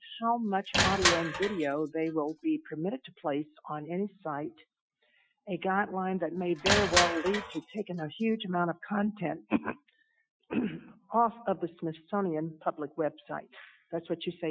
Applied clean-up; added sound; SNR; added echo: classical method Wiener filter.